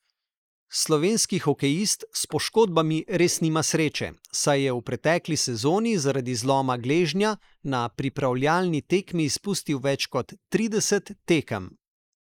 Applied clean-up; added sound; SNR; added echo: neural mask model Resemble Enhance denoiser.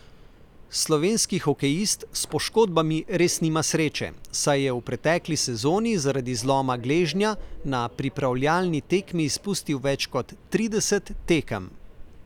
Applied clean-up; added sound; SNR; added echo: none; Subway, metro, underground; 18 dB; none.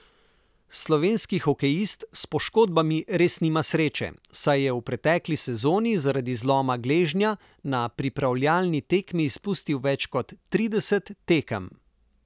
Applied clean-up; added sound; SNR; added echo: none; none; none; none.